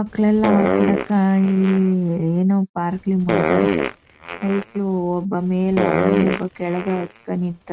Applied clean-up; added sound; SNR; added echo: neural mask model RNNoise.